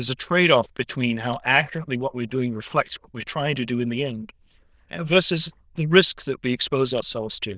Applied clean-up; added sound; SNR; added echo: neural diffusion model UNIVERSE++.